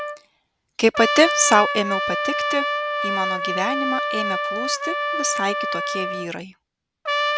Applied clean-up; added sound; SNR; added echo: none; Trumpet; 0 dB; none.